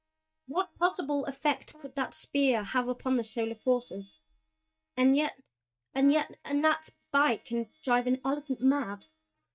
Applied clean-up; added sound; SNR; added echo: neural mask model DeepFilterNet 3.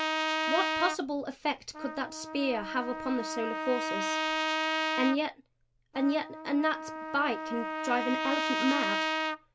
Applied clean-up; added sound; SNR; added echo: none; Trumpet; 1 dB; none.